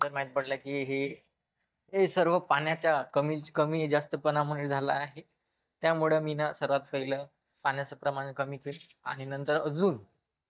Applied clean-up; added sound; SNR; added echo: neural mask model DeepFilterNet 3.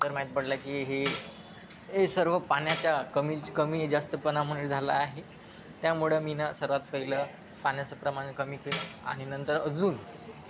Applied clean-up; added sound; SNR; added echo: none; Tambourine; 12 dB; none.